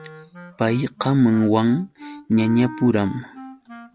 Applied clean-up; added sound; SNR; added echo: none; Wind instrument, woodwind instrument; 17 dB; none.